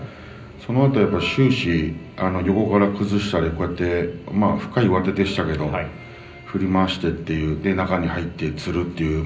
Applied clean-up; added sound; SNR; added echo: none; none; none; reverberation time 0.5 s.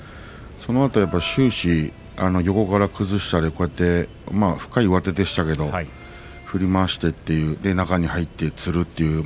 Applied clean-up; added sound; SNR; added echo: none; none; none; none.